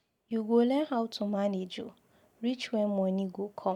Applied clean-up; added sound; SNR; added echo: none; none; none; none.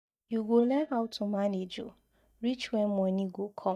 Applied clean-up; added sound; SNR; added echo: neural mask model DeepFilterNet 3.